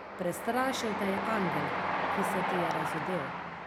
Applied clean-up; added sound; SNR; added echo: none; Train; -1 dB; none.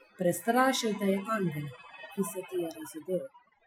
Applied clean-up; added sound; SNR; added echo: classical method Wiener filter.